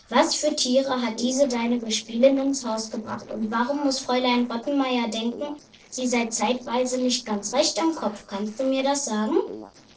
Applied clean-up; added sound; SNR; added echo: neural separator model SepFormer DNS4.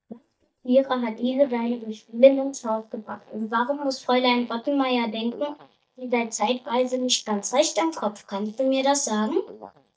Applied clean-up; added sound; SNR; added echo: neural mask model DeepFilterNet 3.